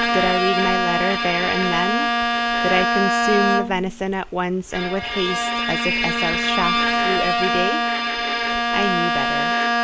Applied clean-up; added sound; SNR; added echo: none; Bowed string instrument; -4 dB; none.